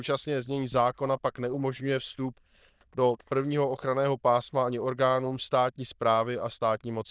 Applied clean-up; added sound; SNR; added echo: neural diffusion model UNIVERSE++.